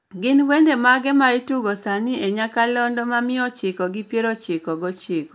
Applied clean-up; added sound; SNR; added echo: none; none; none; none.